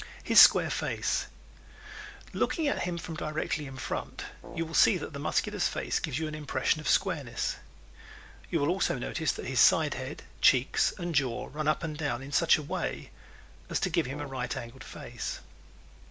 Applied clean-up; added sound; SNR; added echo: none; Brass instrument; 17 dB; none.